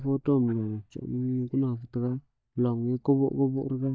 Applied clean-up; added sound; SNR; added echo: neural mask model DeepFilterNet 3.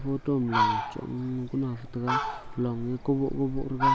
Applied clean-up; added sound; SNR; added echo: none; Fowl; 1 dB; none.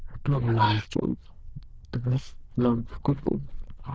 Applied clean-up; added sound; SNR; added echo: neural diffusion model UNIVERSE++.